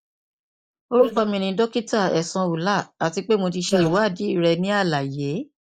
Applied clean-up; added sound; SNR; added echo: neural mask model Resemble Enhance denoiser.